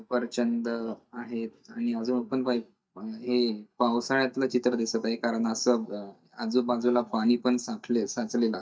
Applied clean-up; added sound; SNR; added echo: neural mask model DeepFilterNet 3.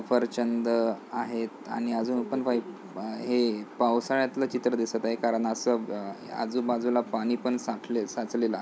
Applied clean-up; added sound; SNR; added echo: none; none; none; none.